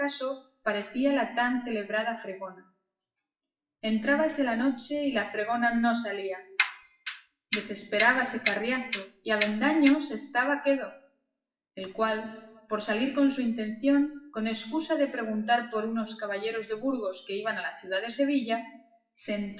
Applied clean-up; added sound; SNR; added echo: classical method WPE with log-MMSE.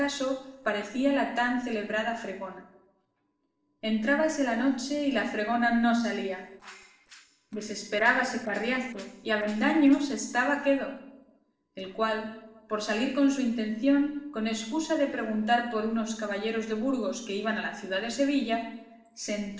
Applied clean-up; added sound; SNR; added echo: neural separator model SepFormer DNS4.